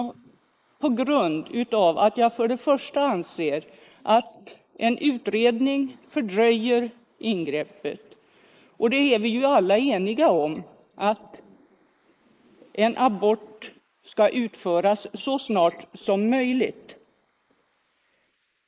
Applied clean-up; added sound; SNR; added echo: neural mask model Resemble Enhance denoiser.